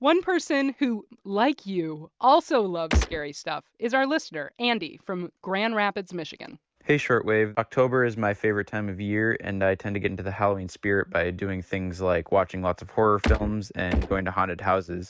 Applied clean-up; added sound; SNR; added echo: neural mask model RNNoise.